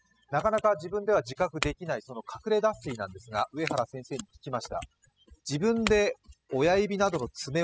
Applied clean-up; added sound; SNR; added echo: classical method spectral subtraction.